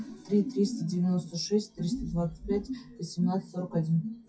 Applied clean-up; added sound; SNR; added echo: classical method WPE with log-MMSE.